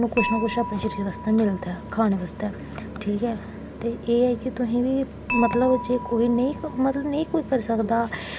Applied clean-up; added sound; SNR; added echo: none; Dishes, pots, and pans / Chink, clink; 12 dB; none.